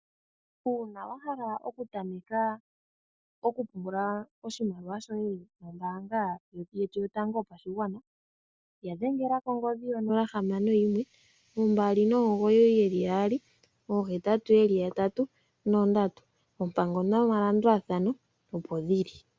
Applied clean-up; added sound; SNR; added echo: none; none; none; none.